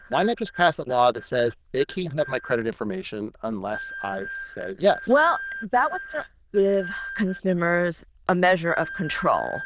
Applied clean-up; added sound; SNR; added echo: neural diffusion model UNIVERSE++.